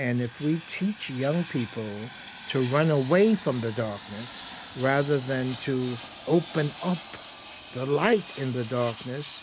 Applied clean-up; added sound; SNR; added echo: none; Fixed-wing aircraft, airplane; 14 dB; none.